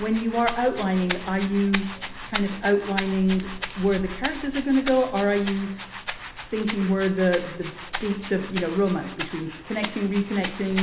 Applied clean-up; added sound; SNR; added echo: none; Rattle (instrument); 10 dB; reverberation time 1.0 s.